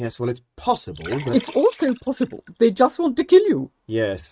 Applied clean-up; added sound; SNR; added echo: neural mask model RNNoise.